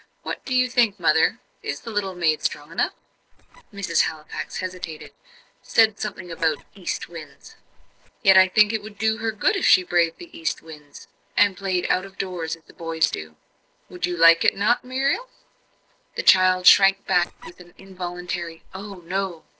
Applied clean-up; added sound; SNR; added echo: neural separator model SepFormer DNS4.